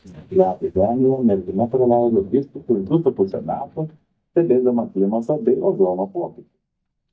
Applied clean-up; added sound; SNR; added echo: neural mask model DeepFilterNet 3.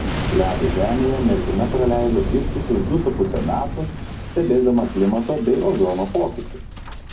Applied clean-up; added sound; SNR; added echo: none; Boom; 5 dB; reverberation time 0.4 s.